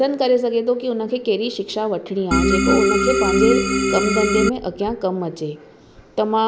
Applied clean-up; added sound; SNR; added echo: none; Organ; -3 dB; none.